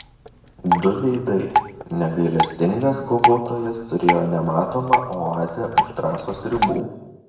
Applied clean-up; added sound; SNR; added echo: none; Drip; 3 dB; reverberation time 1.1 s.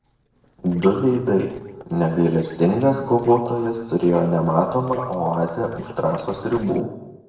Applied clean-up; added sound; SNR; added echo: neural separator model SepFormer DNS4.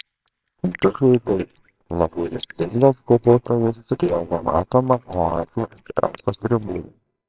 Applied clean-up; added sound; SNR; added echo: neural separator model SepFormer WHAMR!.